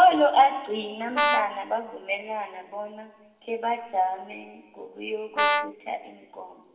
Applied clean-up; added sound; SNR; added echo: none; Brass instrument; 1 dB; reverberation time 1.4 s.